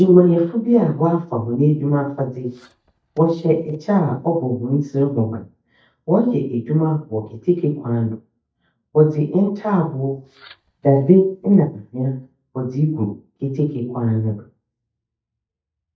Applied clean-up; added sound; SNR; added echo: neural mask model DeepFilterNet 3.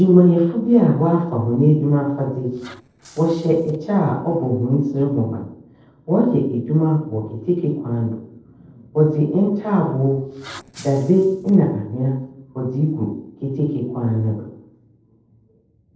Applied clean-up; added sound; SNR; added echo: neural separator model SepFormer DNS4.